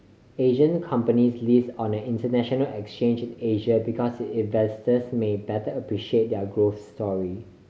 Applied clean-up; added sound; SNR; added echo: none; none; none; none.